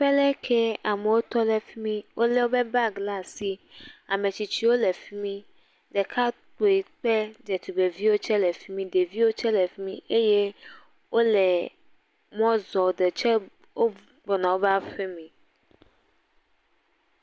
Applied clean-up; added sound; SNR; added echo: none; none; none; none.